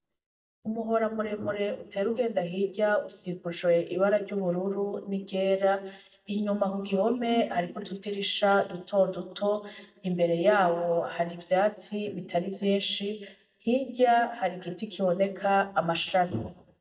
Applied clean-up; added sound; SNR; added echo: neural mask model DeepFilterNet 3.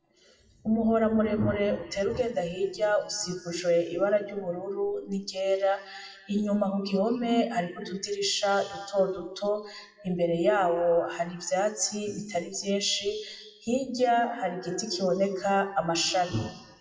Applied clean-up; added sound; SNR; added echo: classical method WPE with log-MMSE.